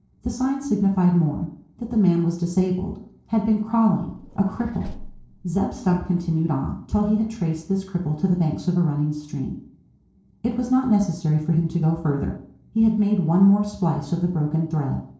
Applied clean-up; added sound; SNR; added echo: neural separator model SepFormer DNS4.